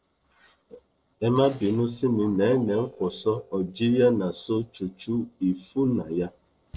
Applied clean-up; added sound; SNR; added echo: neural separator model SepFormer DNS4.